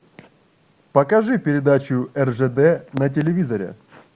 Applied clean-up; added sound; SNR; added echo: none; none; none; none.